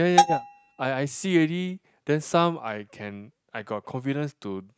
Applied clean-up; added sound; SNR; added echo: neural mask model RNNoise.